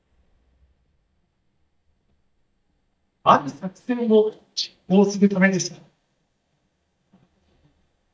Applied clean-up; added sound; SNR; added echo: neural mask model DeepFilterNet 3.